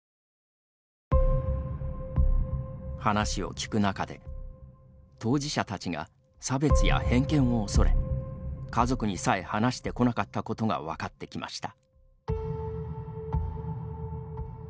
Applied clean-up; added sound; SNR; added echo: none; none; none; none.